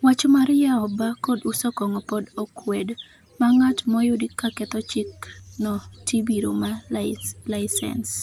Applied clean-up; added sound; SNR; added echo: none; none; none; none.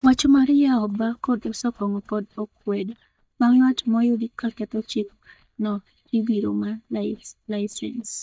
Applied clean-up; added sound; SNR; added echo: neural mask model DeepFilterNet 3.